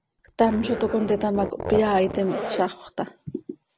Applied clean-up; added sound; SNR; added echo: none; Zipper (clothing); 8 dB; none.